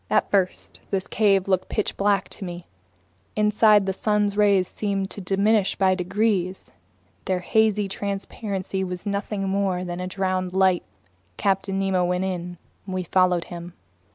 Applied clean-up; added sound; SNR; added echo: none; none; none; none.